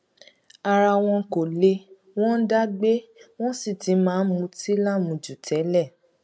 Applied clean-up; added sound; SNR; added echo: none; none; none; none.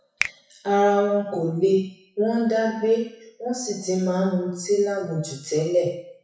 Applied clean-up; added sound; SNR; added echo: classical method WPE with log-MMSE.